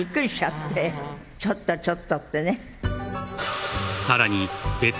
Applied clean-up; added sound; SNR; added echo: none; none; none; none.